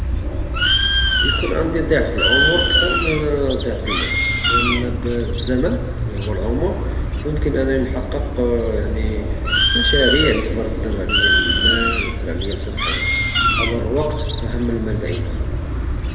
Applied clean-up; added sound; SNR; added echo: none; Bird; -4 dB; reverberation time 2.3 s.